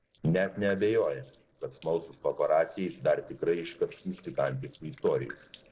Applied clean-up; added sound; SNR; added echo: neural separator model SepFormer DNS4.